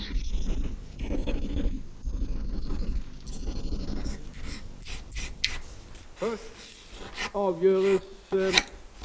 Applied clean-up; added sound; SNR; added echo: neural mask model Resemble Enhance denoiser.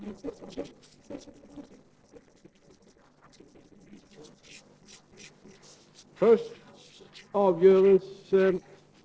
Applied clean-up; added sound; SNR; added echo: neural separator model SepFormer DNS4.